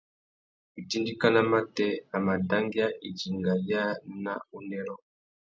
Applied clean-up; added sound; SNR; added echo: none; none; none; none.